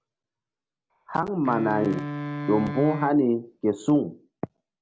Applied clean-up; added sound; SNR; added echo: none; Wind instrument, woodwind instrument; 8 dB; none.